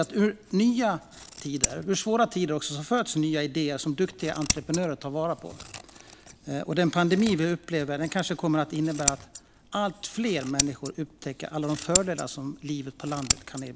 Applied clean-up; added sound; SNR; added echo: none; Scissors; 7 dB; none.